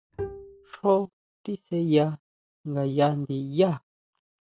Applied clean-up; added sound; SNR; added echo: none; Bowed string instrument; 12 dB; none.